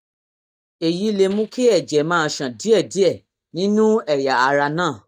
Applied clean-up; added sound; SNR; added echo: neural mask model DeepFilterNet 3.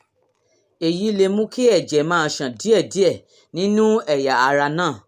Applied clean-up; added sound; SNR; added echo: none; none; none; none.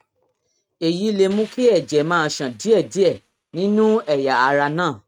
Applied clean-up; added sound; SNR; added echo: neural mask model RNNoise.